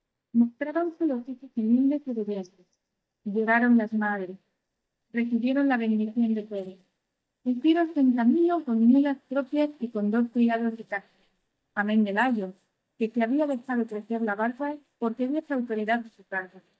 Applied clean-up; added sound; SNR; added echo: neural mask model DeepFilterNet 3.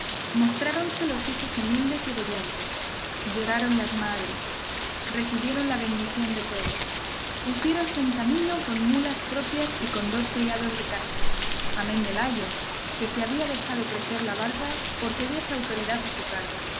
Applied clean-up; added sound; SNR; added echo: none; Rattle (instrument) + Rain; -1 dB; none.